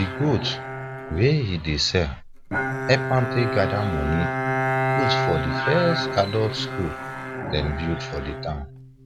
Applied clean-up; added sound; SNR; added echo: none; Bowed string instrument; 3 dB; none.